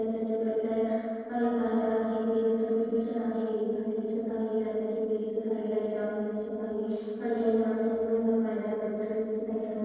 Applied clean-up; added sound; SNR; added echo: neural separator model SepFormer DNS4.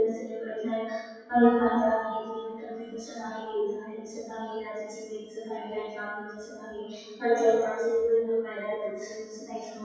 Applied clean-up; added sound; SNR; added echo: classical method WPE with log-MMSE.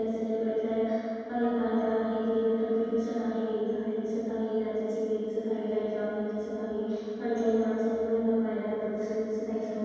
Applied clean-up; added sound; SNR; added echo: none; Trumpet; 20 dB; reverberation time 2.1 s.